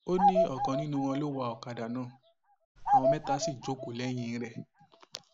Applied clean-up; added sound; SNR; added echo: none; Bird vocalization, bird call, bird song; -3 dB; none.